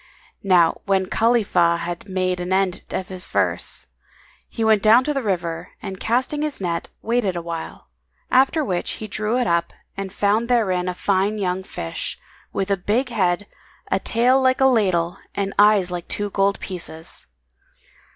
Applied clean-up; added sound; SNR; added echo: none; none; none; none.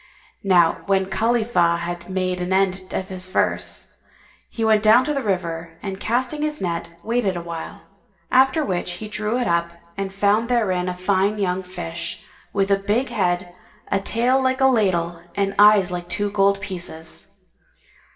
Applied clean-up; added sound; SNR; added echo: none; none; none; reverberation time 0.8 s.